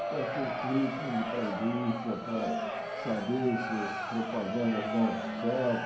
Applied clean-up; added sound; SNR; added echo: none; Crowd; 3 dB; reverberation time 0.6 s.